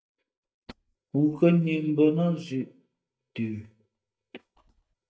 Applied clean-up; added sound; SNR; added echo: neural mask model DeepFilterNet 3.